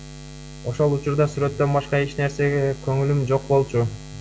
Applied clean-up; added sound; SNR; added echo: none; Buzz; 16 dB; none.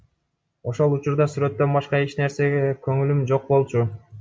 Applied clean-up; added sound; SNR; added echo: none; none; none; none.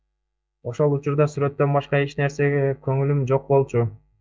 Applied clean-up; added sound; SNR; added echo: neural mask model DeepFilterNet 3.